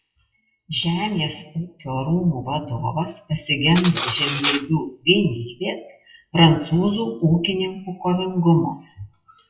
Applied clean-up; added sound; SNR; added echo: classical method WPE with log-MMSE.